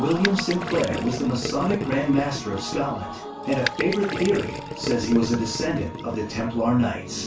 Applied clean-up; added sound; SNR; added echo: none; Gurgling; 8 dB; reverberation time 0.2 s.